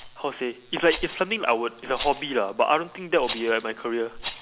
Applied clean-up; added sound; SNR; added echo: none; Rattle; 13 dB; none.